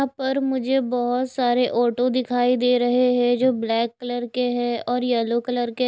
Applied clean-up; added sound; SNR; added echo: none; none; none; none.